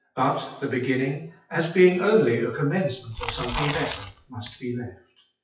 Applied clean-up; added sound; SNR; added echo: classical method WPE with log-MMSE.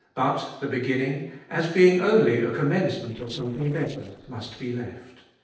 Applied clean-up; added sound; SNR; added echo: neural separator model SepFormer DNS4.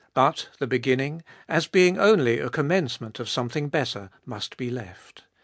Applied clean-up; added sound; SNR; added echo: none; none; none; none.